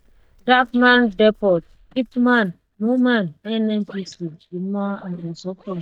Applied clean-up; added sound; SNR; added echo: neural mask model DeepFilterNet 3.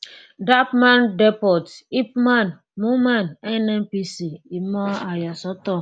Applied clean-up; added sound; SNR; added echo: none; none; none; none.